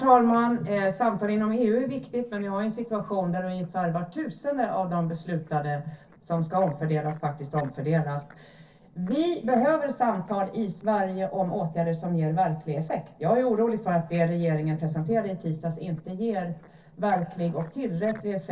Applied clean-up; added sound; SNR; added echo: neural separator model SepFormer DNS4.